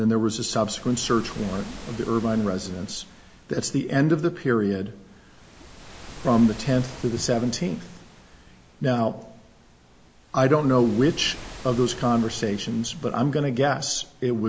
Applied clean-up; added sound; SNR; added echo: none; Waves, surf; 18 dB; none.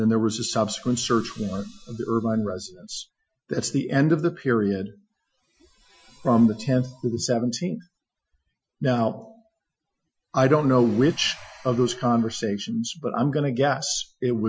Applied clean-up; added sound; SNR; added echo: classical method Wiener filter.